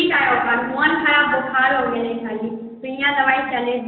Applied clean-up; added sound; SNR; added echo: none; none; none; reverberation time 1.6 s.